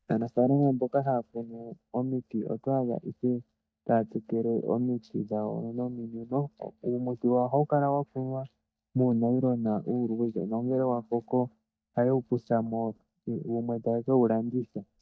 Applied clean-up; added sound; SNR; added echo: neural mask model DeepFilterNet 3.